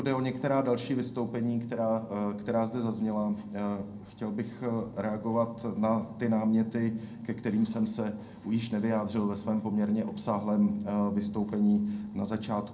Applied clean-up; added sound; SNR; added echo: none; none; none; reverberation time 0.2 s.